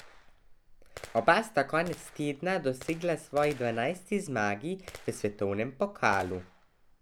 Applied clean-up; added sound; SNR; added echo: none; Gunshot, gunfire; 19 dB; none.